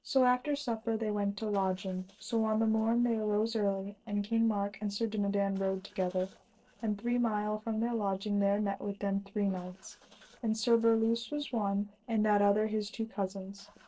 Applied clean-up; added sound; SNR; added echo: neural separator model SepFormer DNS4.